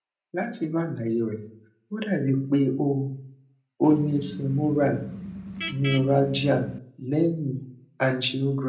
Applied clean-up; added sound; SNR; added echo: none; Vehicle horn, car horn, honking; 11 dB; reverberation time 0.5 s.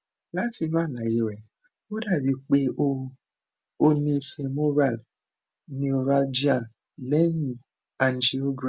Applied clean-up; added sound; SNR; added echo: none; none; none; none.